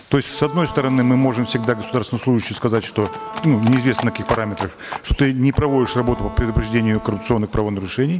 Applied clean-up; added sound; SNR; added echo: none; Wind instrument, woodwind instrument + Livestock, farm animals, working animals; 13 dB; none.